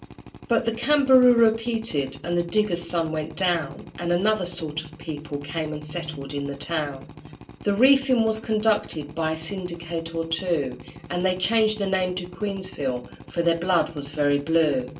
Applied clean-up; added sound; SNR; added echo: none; Drill; 18 dB; reverberation time 0.2 s.